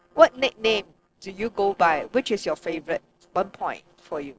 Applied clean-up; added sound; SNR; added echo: neural separator model SepFormer DNS4.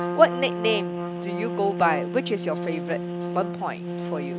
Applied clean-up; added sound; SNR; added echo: none; Trumpet; 4 dB; none.